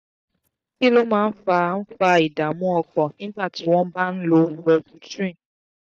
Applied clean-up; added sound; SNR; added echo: neural mask model DeepFilterNet 3.